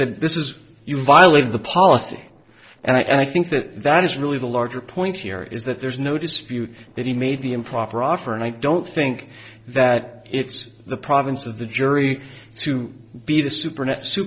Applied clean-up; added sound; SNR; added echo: neural separator model SepFormer DNS4.